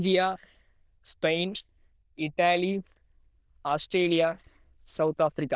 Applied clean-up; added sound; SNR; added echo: neural diffusion model UNIVERSE++.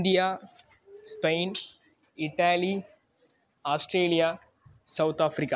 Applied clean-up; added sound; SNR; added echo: none; none; none; none.